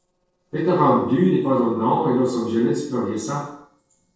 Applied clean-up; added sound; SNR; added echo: neural separator model SepFormer DNS4.